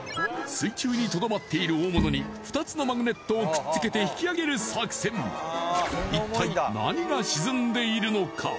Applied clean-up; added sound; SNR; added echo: none; Bowed string instrument; 5 dB; none.